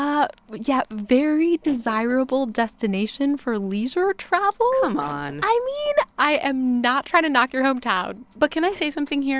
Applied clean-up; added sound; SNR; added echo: neural separator model SepFormer DNS4.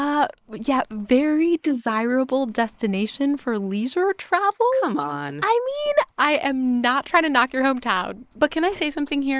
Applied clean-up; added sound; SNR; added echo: neural mask model Resemble Enhance denoiser.